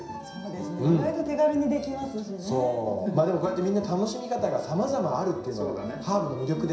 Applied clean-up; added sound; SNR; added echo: none; none; none; reverberation time 0.7 s.